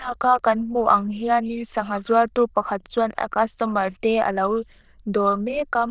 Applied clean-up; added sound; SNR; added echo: neural diffusion model UNIVERSE++.